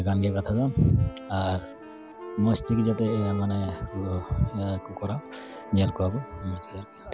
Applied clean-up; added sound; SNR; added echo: none; Wind instrument, woodwind instrument + Musical instrument; 14 dB; none.